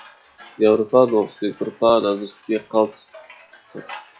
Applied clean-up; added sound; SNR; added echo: classical method log-MMSE.